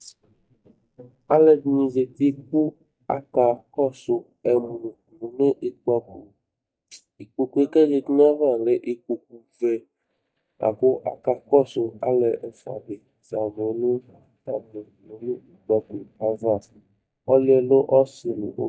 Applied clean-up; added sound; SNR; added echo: neural mask model DeepFilterNet 3.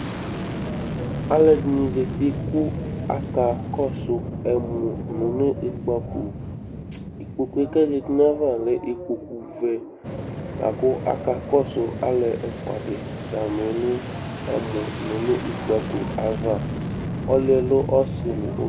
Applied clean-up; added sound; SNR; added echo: none; Fixed-wing aircraft, airplane; 6 dB; none.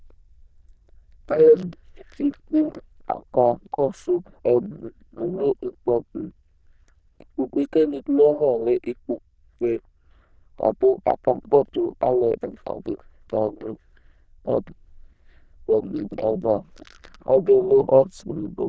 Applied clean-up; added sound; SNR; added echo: neural diffusion model UNIVERSE++.